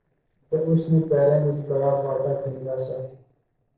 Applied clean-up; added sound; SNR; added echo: neural separator model SepFormer DNS4.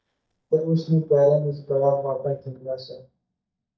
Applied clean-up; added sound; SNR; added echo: neural mask model DeepFilterNet 3.